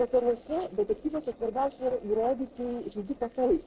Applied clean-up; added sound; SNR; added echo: neural separator model SepFormer DNS4.